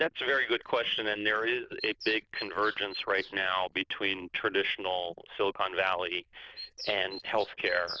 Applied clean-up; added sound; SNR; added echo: neural diffusion model UNIVERSE++.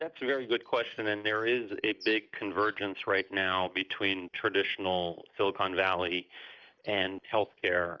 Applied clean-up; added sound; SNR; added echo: neural mask model DeepFilterNet 3.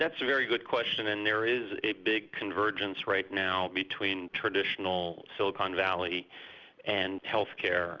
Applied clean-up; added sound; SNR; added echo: none; none; none; none.